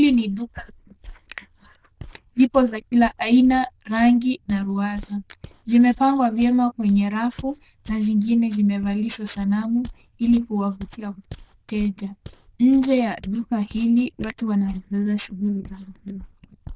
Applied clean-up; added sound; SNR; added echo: neural diffusion model UNIVERSE++.